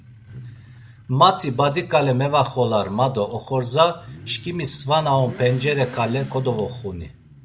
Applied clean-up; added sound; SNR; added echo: none; Motorcycle / Accelerating, revving, vroom; 18 dB; none.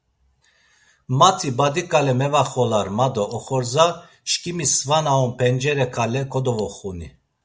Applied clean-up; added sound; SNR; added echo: none; none; none; none.